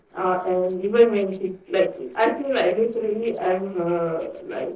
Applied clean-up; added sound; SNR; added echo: neural separator model SepFormer DNS4.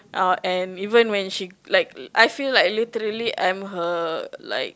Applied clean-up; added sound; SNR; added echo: none; none; none; none.